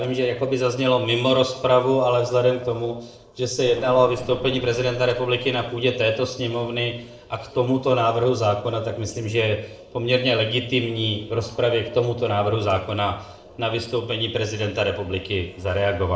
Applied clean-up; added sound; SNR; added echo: neural separator model SepFormer DNS4.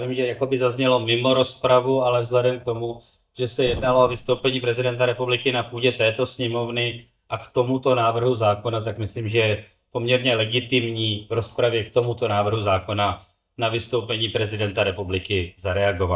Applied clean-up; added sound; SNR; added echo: neural mask model DeepFilterNet 3.